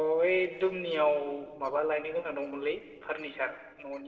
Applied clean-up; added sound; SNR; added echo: neural separator model SepFormer DNS4.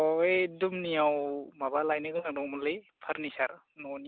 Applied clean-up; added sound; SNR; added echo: none; none; none; none.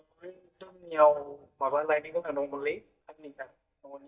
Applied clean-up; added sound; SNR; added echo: neural mask model DeepFilterNet 3.